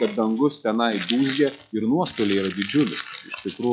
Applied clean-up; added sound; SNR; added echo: classical method log-MMSE.